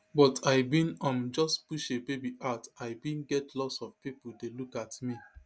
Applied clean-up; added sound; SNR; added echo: none; none; none; none.